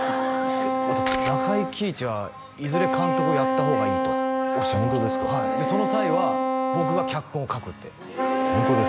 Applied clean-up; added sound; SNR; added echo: none; Wind instrument, woodwind instrument; -3 dB; none.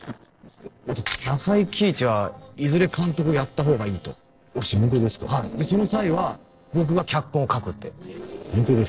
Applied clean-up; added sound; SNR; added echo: neural separator model SepFormer DNS4.